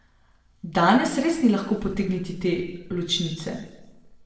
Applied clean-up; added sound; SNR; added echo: none; none; none; reverberation time 0.9 s.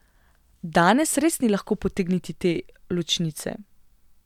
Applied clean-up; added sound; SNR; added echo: none; none; none; none.